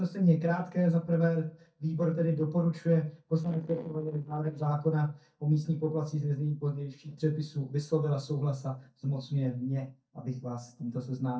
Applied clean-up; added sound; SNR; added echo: neural mask model DeepFilterNet 3.